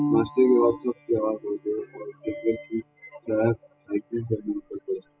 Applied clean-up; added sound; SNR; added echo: classical method spectral subtraction.